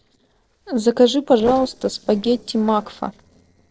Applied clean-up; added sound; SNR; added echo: neural separator model SepFormer DNS4.